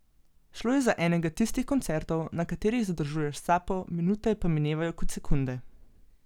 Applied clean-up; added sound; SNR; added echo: none; none; none; none.